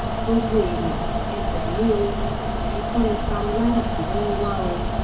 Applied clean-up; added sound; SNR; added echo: none; Mechanical fan; -1 dB; reverberation time 1.4 s.